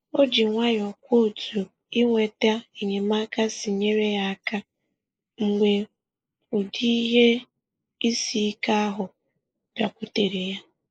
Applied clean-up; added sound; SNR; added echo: neural mask model Resemble Enhance denoiser.